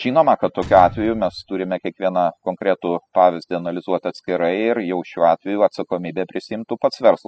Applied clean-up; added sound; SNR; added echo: classical method spectral subtraction.